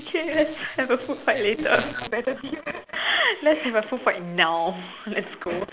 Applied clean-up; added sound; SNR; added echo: none; none; none; none.